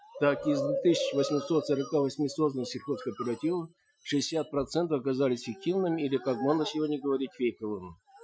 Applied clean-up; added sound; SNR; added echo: classical method Wiener filter.